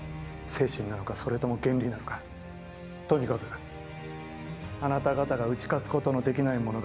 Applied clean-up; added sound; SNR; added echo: none; none; none; none.